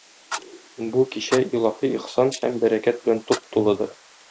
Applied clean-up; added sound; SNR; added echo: neural mask model Resemble Enhance denoiser.